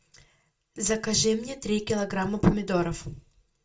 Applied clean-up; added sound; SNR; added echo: none; none; none; reverberation time 0.2 s.